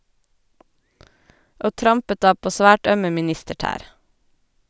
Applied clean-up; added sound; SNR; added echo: none; none; none; none.